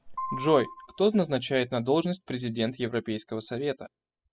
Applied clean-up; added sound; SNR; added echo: classical method spectral subtraction.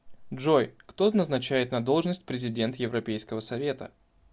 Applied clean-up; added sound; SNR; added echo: none; none; none; none.